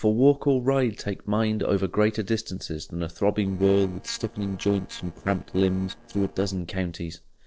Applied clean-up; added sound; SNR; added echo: neural separator model SepFormer DNS4.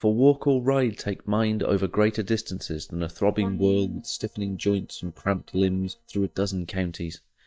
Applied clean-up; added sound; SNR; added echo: neural mask model DeepFilterNet 3.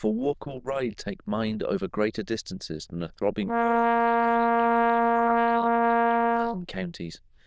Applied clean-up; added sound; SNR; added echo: neural diffusion model UNIVERSE++.